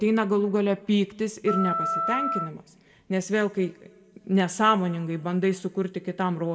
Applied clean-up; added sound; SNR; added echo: none; Wind instrument, woodwind instrument; 4 dB; reverberation time 0.7 s.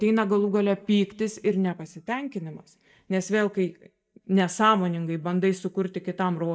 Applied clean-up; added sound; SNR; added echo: neural mask model DeepFilterNet 3.